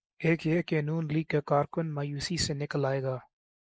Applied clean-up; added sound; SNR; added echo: neural mask model Resemble Enhance denoiser.